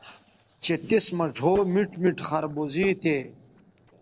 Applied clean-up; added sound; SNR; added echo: neural separator model SepFormer DNS4.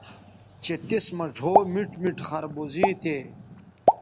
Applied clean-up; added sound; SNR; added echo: none; Explosion; -1 dB; none.